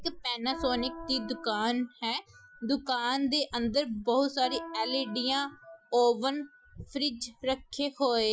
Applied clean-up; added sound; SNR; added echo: classical method Wiener filter.